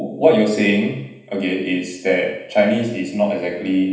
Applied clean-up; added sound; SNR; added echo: none; none; none; reverberation time 0.9 s.